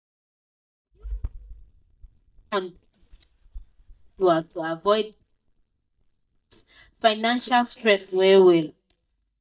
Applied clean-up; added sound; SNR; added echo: neural mask model DeepFilterNet 3.